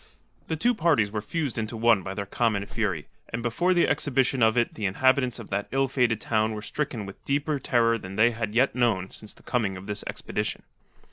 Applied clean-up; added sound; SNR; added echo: none; Alarm / Insect; 15 dB; none.